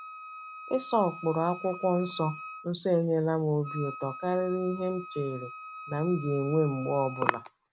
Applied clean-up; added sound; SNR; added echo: none; Wind instrument, woodwind instrument; 14 dB; none.